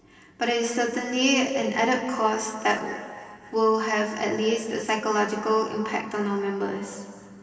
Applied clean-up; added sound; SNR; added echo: none; none; none; reverberation time 2.5 s.